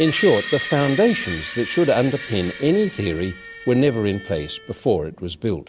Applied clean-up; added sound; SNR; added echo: none; Screech; 12 dB; none.